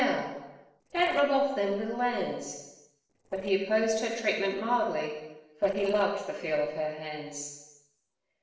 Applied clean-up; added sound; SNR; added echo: neural separator model SepFormer DNS4.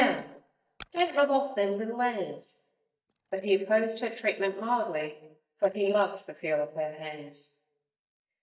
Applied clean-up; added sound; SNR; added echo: neural mask model DeepFilterNet 3.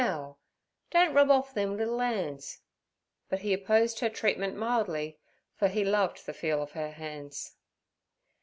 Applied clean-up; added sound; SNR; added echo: none; none; none; none.